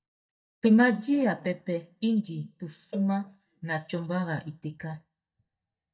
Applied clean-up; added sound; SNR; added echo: neural mask model DeepFilterNet 3.